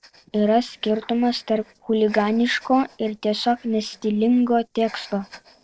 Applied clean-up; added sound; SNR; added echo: neural separator model SepFormer DNS4.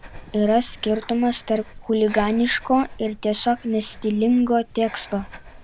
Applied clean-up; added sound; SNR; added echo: none; Breathing; 17 dB; none.